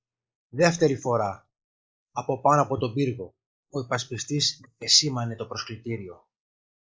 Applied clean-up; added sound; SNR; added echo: neural mask model Resemble Enhance denoiser.